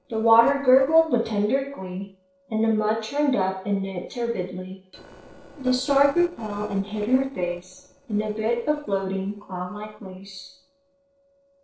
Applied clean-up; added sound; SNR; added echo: neural separator model SepFormer DNS4.